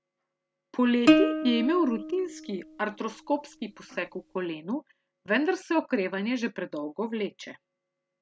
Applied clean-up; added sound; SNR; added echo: none; Plucked string instrument; -1 dB; none.